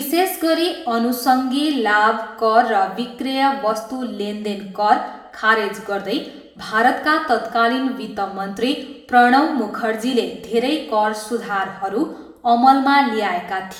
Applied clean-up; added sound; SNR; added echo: none; none; none; reverberation time 0.7 s.